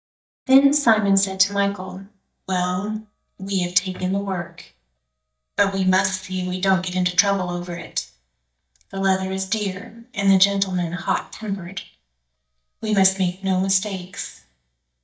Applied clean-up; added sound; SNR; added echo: neural mask model DeepFilterNet 3.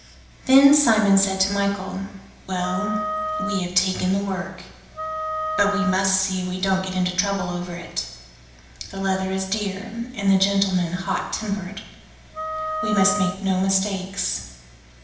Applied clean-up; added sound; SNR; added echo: none; Wind instrument, woodwind instrument; 5 dB; reverberation time 0.9 s.